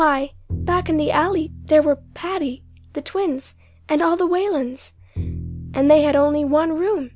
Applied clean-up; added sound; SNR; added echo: none; Bowed string instrument; 14 dB; none.